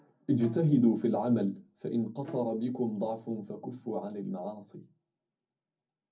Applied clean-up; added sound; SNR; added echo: none; Bowed string instrument; 20 dB; reverberation time 0.4 s.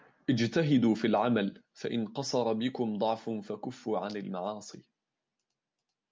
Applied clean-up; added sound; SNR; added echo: none; none; none; none.